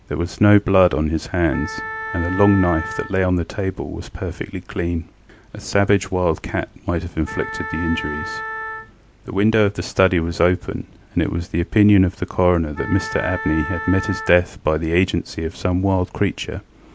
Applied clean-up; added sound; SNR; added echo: none; Wind instrument, woodwind instrument; 10 dB; none.